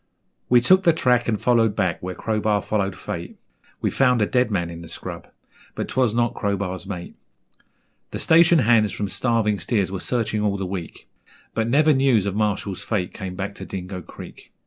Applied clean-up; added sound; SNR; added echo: none; none; none; none.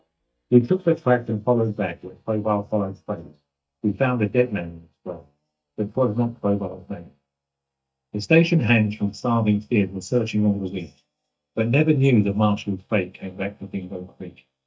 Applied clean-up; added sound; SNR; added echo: neural mask model DeepFilterNet 3.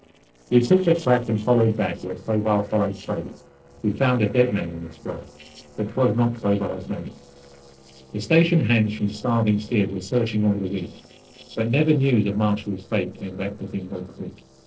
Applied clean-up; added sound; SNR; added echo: neural separator model SepFormer DNS4.